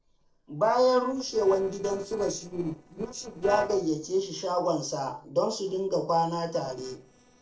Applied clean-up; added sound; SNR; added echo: neural separator model SepFormer DNS4.